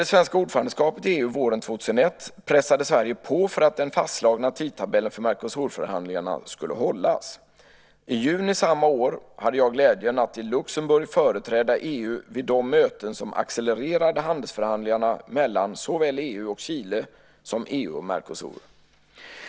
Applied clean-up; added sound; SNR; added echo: none; none; none; none.